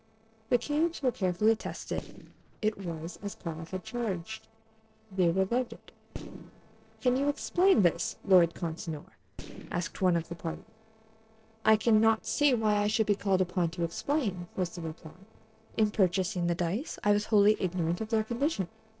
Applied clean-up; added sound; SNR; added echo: neural separator model SepFormer DNS4.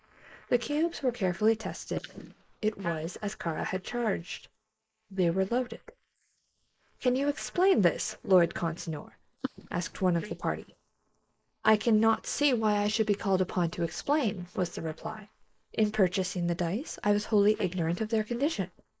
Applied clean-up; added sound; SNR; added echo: neural mask model Resemble Enhance denoiser.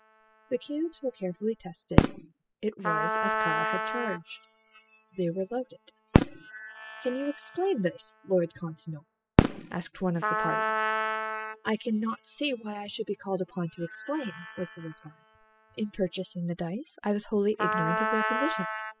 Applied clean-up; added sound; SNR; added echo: classical method spectral subtraction.